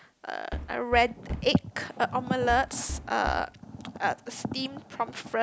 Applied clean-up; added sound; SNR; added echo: none; Knock; 9 dB; none.